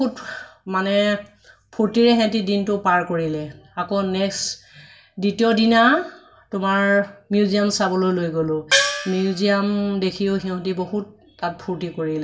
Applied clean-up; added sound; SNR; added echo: none; Gong; 1 dB; reverberation time 0.2 s.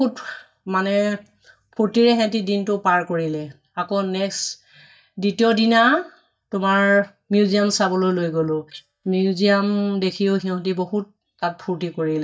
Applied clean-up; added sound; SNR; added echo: neural mask model DeepFilterNet 3.